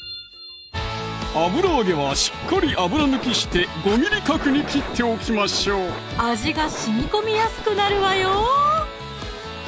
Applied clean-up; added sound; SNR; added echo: none; Scratching (performance technique); 12 dB; none.